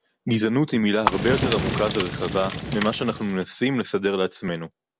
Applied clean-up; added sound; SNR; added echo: none; Fire; 3 dB; none.